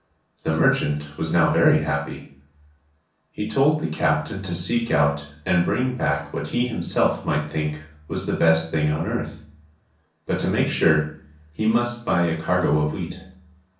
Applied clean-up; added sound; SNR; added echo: none; none; none; reverberation time 0.6 s.